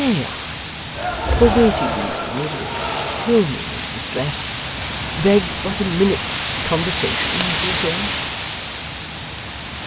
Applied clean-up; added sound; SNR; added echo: none; Cheering + Wind; 2 dB; none.